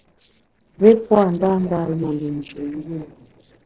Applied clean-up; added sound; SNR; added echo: neural separator model SepFormer DNS4.